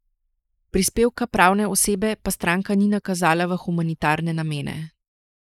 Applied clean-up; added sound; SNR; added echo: neural mask model Resemble Enhance denoiser.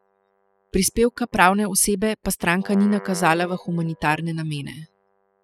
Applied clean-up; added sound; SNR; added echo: classical method spectral subtraction.